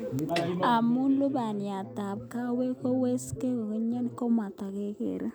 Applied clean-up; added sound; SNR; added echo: none; Snare drum; 16 dB; none.